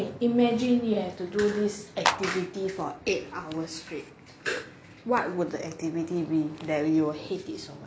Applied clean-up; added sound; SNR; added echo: none; Clapping; 0 dB; none.